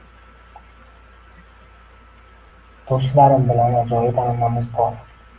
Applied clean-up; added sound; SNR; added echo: none; none; none; none.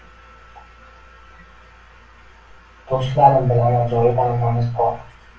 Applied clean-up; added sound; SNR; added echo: none; none; none; reverberation time 0.2 s.